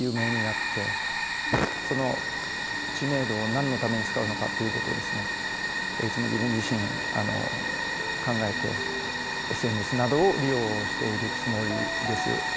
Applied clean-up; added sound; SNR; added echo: none; Fire; 0 dB; none.